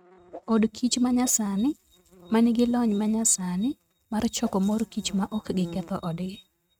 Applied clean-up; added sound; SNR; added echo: neural mask model RNNoise.